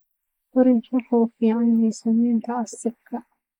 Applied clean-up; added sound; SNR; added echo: neural mask model Resemble Enhance denoiser.